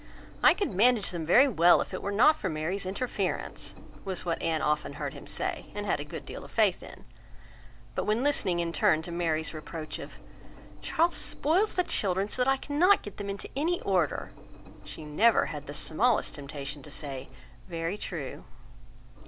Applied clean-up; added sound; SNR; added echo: none; Engine; 19 dB; none.